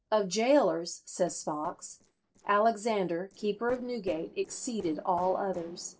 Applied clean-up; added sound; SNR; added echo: neural separator model SepFormer DNS4.